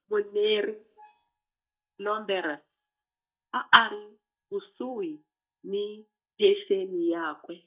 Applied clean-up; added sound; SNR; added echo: neural mask model DeepFilterNet 3.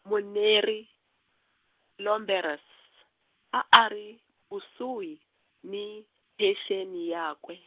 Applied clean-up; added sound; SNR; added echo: none; none; none; none.